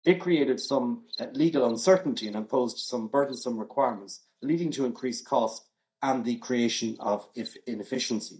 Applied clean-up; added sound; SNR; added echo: neural mask model DeepFilterNet 3.